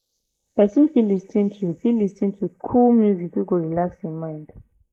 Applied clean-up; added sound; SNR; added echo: neural mask model Resemble Enhance denoiser.